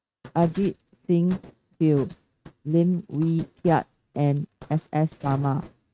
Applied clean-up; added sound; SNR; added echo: neural mask model RNNoise.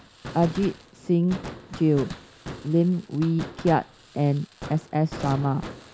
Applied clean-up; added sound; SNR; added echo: none; Fireworks; 14 dB; none.